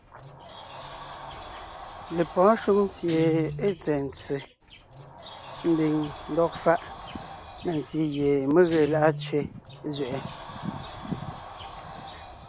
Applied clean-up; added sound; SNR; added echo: none; Guitar + Sliding door; 12 dB; none.